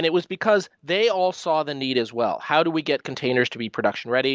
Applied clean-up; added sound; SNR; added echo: none; none; none; none.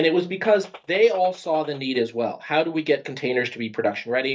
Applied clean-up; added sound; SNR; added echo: neural mask model DeepFilterNet 3.